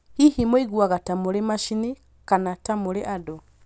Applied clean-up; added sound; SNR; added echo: none; none; none; none.